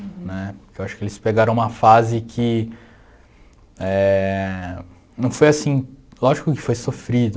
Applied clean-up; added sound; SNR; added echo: none; none; none; none.